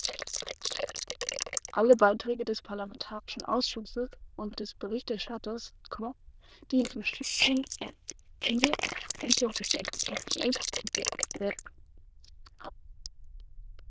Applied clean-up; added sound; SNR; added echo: neural diffusion model UNIVERSE++.